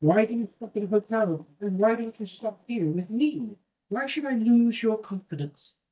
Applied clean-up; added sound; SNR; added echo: neural mask model DeepFilterNet 3.